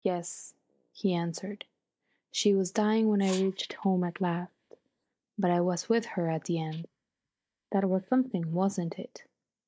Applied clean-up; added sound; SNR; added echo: neural mask model DeepFilterNet 3.